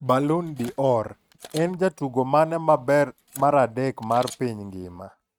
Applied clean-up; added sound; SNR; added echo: neural mask model RNNoise.